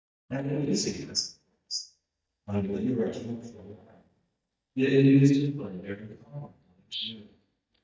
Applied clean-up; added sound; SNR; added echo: neural mask model DeepFilterNet 3.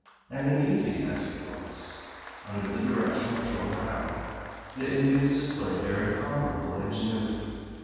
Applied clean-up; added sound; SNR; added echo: none; Applause; 18 dB; reverberation time 2.1 s.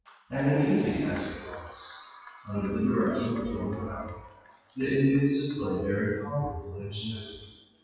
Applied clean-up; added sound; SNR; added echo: classical method WPE with log-MMSE.